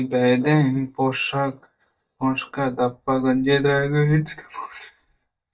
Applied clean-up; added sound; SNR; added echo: neural mask model DeepFilterNet 3.